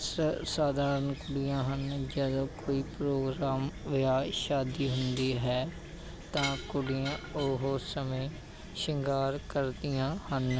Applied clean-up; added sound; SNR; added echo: none; Chirp, tweet / Fowl; 13 dB; none.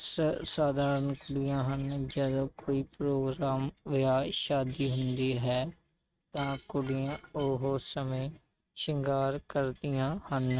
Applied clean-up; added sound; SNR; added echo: neural mask model RNNoise.